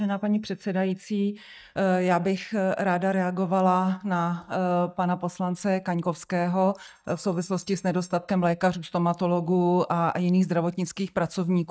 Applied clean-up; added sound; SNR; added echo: neural mask model DeepFilterNet 3.